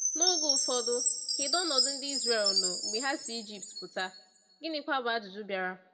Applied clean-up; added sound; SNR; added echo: none; Chime; -3 dB; reverberation time 0.9 s.